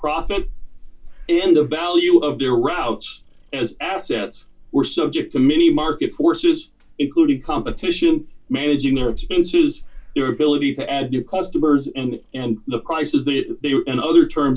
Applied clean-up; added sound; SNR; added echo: none; Meow / Purr; 14 dB; reverberation time 0.1 s.